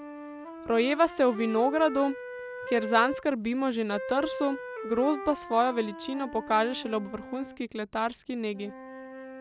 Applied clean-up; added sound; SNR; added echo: none; Wind instrument, woodwind instrument; 11 dB; none.